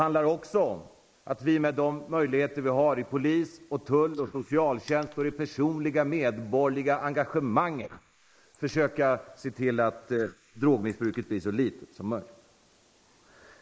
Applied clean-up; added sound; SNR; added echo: neural mask model Resemble Enhance denoiser.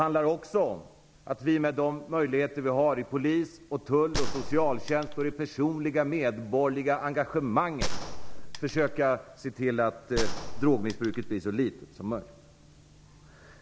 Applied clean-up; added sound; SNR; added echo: none; Gunshot, gunfire; 0 dB; none.